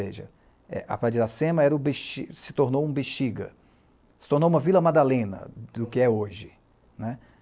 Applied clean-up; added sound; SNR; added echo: none; none; none; none.